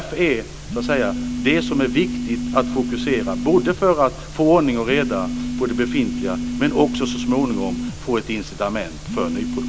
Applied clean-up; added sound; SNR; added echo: none; Telephone; 6 dB; none.